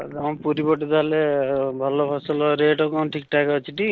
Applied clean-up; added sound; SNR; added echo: neural mask model Resemble Enhance denoiser.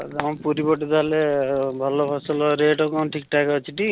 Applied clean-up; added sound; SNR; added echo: none; Frying (food); 20 dB; none.